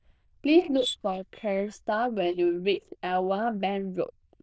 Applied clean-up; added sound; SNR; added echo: neural diffusion model UNIVERSE++.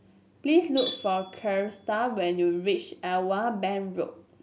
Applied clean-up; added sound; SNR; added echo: none; Tools; 13 dB; none.